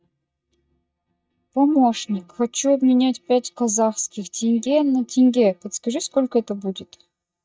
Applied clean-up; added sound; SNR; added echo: neural mask model DeepFilterNet 3.